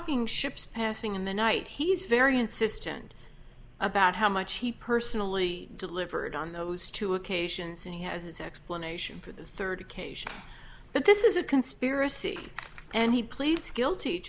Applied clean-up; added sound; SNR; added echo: none; none; none; none.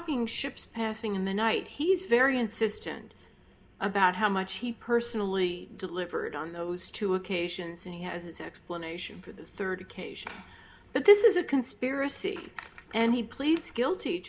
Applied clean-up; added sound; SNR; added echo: none; none; none; reverberation time 0.3 s.